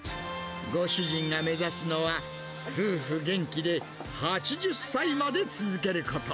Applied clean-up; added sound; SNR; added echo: none; none; none; none.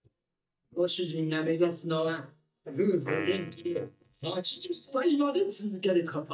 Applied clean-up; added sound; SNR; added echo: neural mask model DeepFilterNet 3.